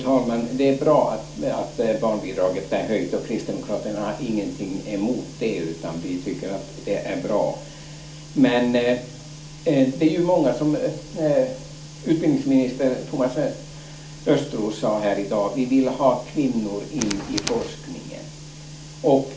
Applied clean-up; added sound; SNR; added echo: none; Tools; 8 dB; reverberation time 0.4 s.